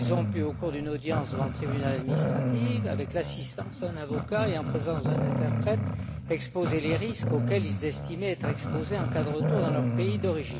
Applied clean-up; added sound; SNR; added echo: none; Growling; -3 dB; none.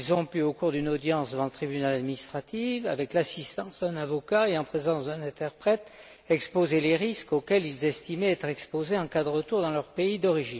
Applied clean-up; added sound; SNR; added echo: none; none; none; none.